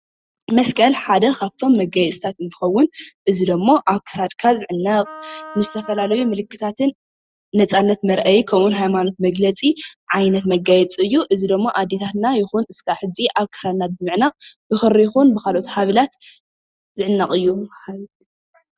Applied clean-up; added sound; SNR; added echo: neural mask model RNNoise.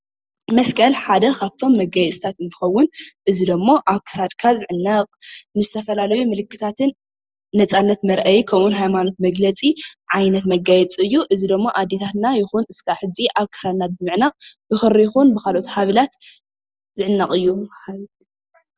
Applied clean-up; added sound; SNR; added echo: none; none; none; none.